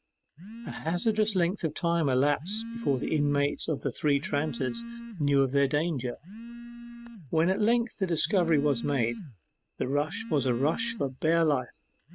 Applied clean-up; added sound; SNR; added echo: neural mask model RNNoise.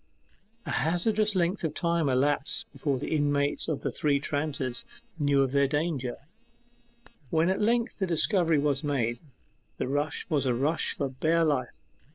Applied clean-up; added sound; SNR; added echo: neural separator model SepFormer DNS4.